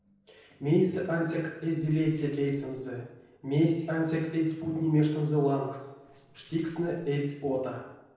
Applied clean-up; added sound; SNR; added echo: neural separator model SepFormer DNS4.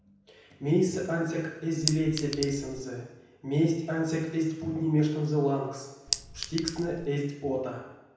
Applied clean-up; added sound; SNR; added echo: none; Chink, clink; 6 dB; reverberation time 0.9 s.